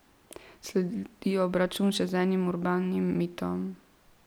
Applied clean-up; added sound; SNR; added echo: none; none; none; none.